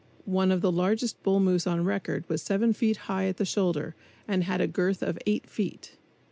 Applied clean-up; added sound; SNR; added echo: none; none; none; none.